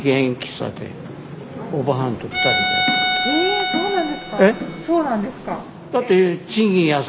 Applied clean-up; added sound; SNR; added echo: none; Bowed string instrument; 2 dB; none.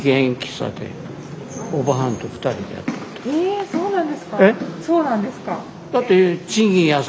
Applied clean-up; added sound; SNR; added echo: none; none; none; none.